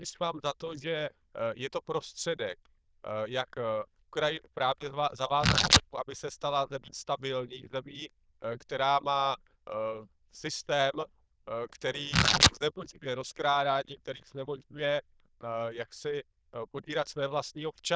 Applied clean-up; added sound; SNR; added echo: neural diffusion model UNIVERSE++.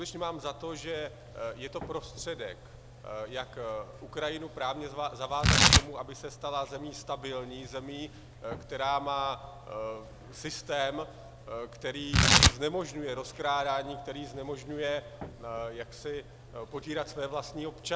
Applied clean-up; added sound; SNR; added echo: none; Tearing; -2 dB; none.